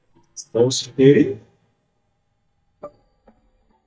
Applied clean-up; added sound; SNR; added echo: neural mask model DeepFilterNet 3.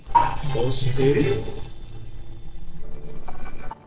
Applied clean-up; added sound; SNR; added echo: neural separator model SepFormer DNS4.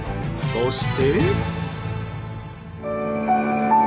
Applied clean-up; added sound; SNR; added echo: none; none; none; none.